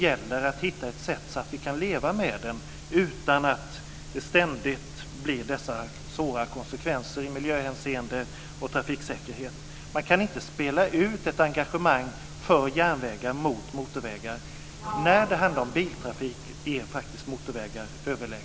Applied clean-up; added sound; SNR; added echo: none; Sliding door; 9 dB; none.